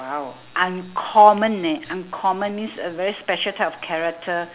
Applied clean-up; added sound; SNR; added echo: none; none; none; none.